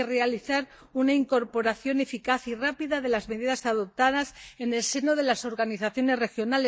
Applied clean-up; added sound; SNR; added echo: neural mask model DeepFilterNet 3.